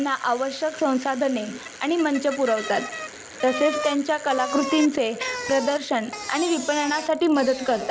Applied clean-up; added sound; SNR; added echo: none; Bicycle; 10 dB; none.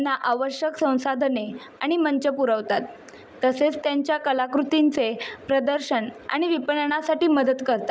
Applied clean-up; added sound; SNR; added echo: none; none; none; none.